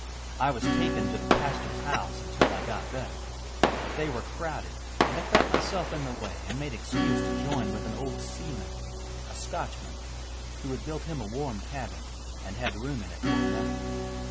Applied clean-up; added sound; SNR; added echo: none; Acoustic guitar / Strum + Fireworks; -1 dB; none.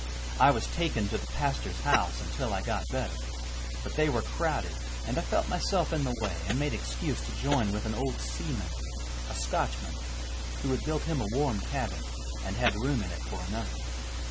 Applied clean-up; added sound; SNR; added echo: none; none; none; none.